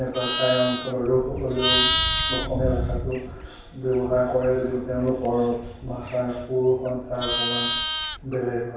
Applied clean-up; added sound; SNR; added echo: none; Livestock, farm animals, working animals; 1 dB; reverberation time 0.7 s.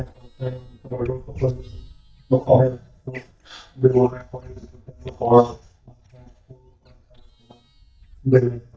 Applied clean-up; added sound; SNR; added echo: neural mask model DeepFilterNet 3.